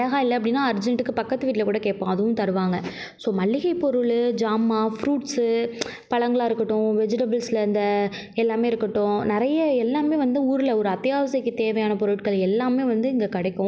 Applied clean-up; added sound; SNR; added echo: none; none; none; none.